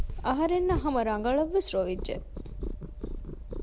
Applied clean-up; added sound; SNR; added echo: none; Purr; 7 dB; none.